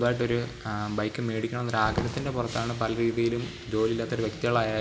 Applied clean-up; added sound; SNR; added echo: none; Fireworks; 13 dB; none.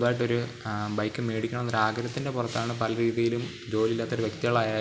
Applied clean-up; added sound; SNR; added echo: none; none; none; none.